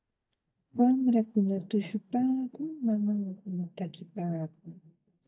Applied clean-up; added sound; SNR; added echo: neural mask model DeepFilterNet 3.